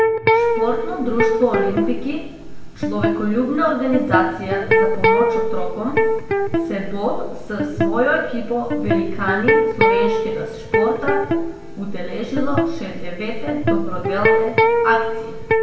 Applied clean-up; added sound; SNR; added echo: none; Electric guitar; -2 dB; reverberation time 0.8 s.